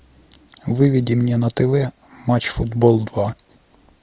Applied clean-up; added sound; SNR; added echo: none; none; none; none.